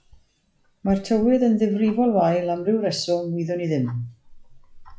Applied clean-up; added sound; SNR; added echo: classical method log-MMSE.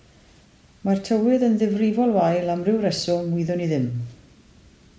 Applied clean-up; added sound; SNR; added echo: none; none; none; none.